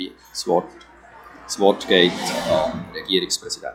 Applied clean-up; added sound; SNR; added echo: classical method log-MMSE.